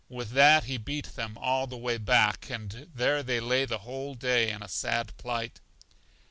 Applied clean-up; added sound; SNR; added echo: none; none; none; none.